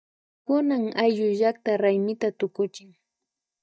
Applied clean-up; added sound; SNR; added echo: neural mask model DeepFilterNet 3.